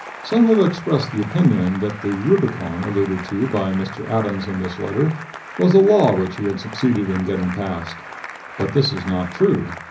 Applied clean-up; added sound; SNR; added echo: none; Applause / Cheering; 15 dB; reverberation time 0.5 s.